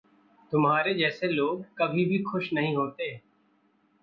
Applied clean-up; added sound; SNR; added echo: none; none; none; none.